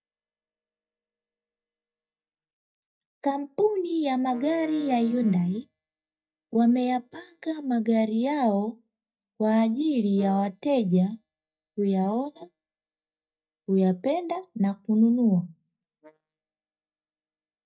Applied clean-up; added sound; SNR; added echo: neural mask model DeepFilterNet 3.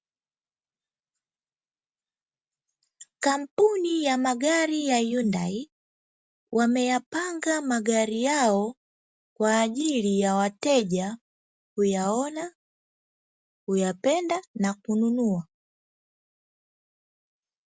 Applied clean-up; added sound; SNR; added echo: none; none; none; none.